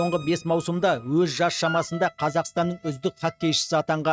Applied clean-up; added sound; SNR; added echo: neural mask model RNNoise.